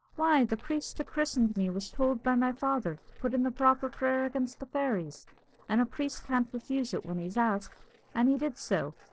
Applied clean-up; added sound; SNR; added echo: neural separator model SepFormer DNS4.